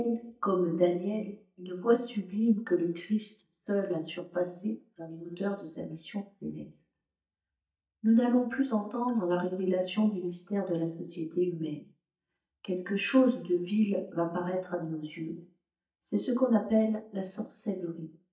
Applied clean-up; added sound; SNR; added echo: neural mask model DeepFilterNet 3.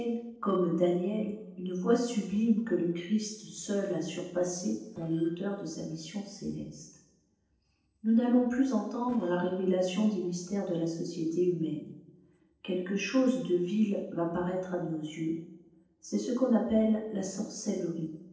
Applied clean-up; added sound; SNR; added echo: neural separator model SepFormer DNS4.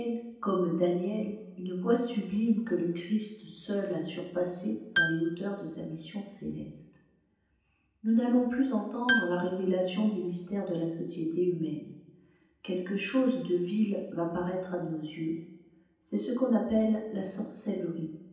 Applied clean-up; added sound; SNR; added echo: none; Piano; 4 dB; reverberation time 0.9 s.